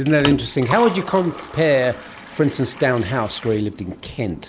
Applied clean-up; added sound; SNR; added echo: none; Liquid; 12 dB; none.